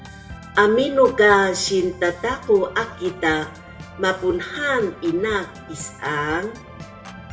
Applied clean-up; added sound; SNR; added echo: none; Organ; 17 dB; reverberation time 0.5 s.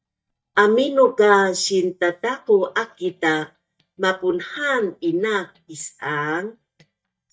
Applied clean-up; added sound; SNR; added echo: neural mask model DeepFilterNet 3.